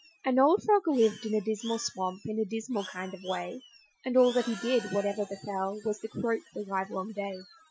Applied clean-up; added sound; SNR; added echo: classical method Wiener filter.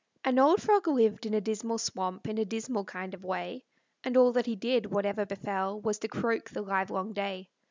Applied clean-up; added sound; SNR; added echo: none; none; none; none.